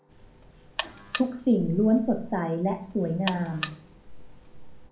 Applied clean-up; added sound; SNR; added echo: none; Alarm; 6 dB; reverberation time 0.6 s.